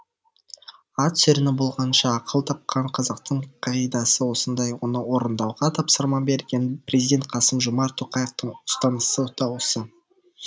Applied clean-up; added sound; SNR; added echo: none; none; none; none.